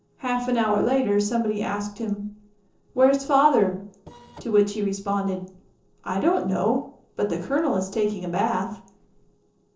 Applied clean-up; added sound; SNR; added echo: neural separator model SepFormer DNS4.